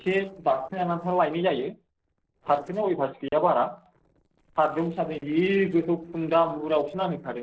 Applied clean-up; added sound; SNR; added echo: neural separator model SepFormer DNS4.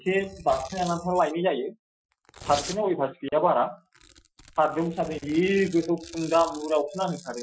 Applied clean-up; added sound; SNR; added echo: classical method Wiener filter.